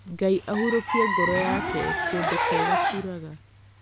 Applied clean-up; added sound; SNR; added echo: none; Zipper (clothing) + Chicken, rooster; -1 dB; none.